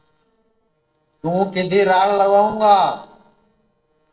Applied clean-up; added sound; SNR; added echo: neural separator model SepFormer DNS4.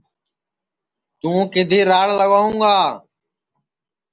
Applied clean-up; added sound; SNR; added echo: none; none; none; none.